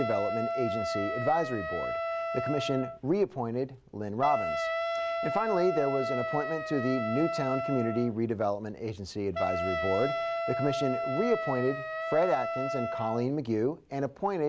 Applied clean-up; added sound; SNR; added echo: none; Wind instrument, woodwind instrument; 3 dB; none.